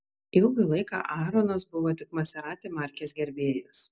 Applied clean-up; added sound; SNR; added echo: none; none; none; none.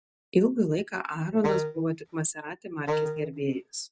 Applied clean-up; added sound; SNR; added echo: neural mask model RNNoise.